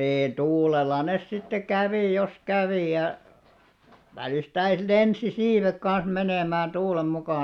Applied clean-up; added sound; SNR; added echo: none; none; none; none.